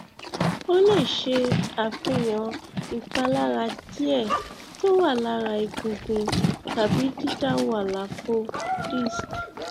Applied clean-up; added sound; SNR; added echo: none; Livestock, farm animals, working animals; 5 dB; none.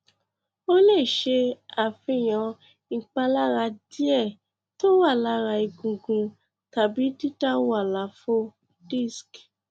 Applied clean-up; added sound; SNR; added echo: none; none; none; none.